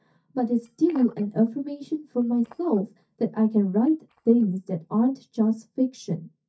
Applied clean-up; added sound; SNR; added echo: neural mask model DeepFilterNet 3.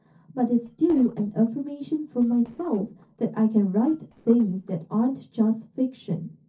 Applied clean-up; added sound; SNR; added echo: neural separator model SepFormer DNS4.